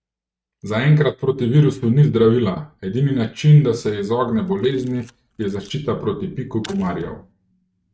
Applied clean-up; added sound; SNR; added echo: neural mask model RNNoise.